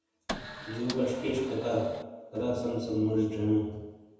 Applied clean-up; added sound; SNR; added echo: none; Printer; 10 dB; reverberation time 1.1 s.